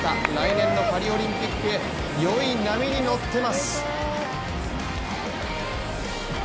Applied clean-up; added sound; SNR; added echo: none; Rain; 15 dB; none.